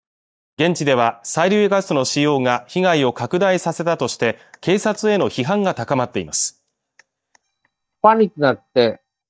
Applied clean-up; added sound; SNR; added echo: neural mask model DeepFilterNet 3.